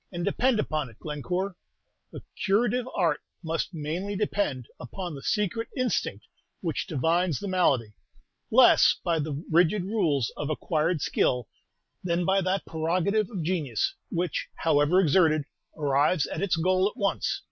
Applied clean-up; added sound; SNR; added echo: none; none; none; none.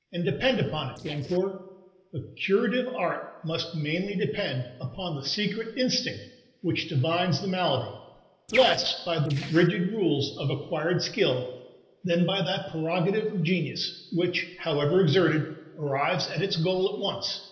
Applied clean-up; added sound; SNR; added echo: neural separator model SepFormer DNS4.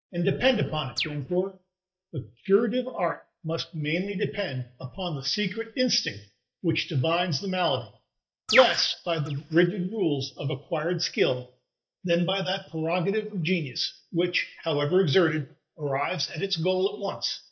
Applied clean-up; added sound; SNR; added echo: neural mask model DeepFilterNet 3.